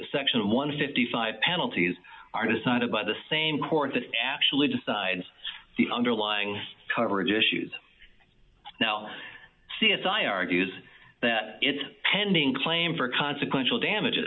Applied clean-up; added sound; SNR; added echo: none; none; none; none.